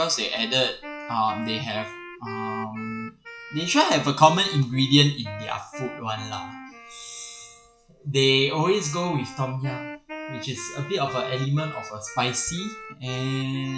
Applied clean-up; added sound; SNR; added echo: classical method WPE with log-MMSE.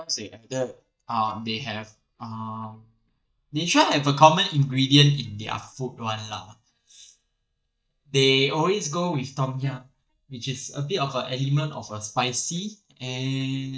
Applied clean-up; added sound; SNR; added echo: neural mask model DeepFilterNet 3.